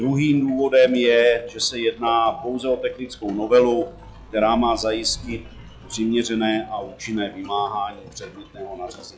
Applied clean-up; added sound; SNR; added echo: classical method log-MMSE.